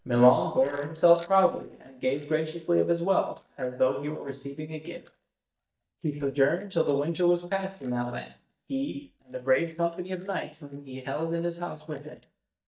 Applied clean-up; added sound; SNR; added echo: neural mask model DeepFilterNet 3.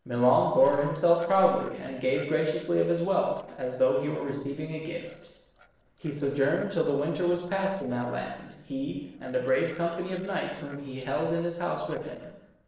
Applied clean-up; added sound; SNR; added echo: neural separator model SepFormer DNS4.